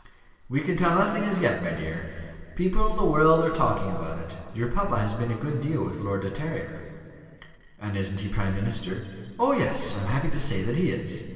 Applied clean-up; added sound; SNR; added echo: none; none; none; reverberation time 2.6 s.